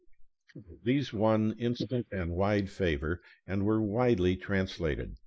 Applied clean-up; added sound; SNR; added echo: neural mask model Resemble Enhance denoiser.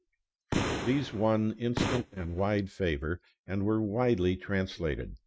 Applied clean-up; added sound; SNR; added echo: neural mask model RNNoise.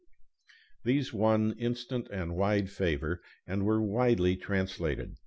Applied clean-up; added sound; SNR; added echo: none; none; none; none.